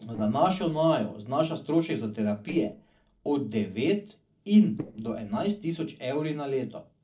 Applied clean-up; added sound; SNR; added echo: neural separator model SepFormer DNS4.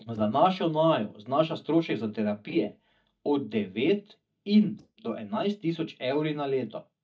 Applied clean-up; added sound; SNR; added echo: neural mask model DeepFilterNet 3.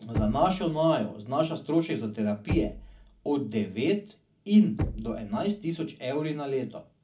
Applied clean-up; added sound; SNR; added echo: none; Knock; 11 dB; reverberation time 0.4 s.